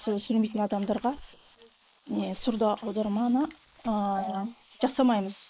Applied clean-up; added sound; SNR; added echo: neural mask model Resemble Enhance denoiser.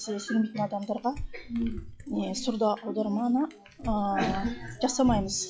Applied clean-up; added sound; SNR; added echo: classical method log-MMSE.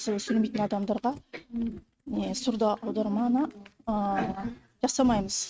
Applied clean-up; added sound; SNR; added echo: neural mask model RNNoise.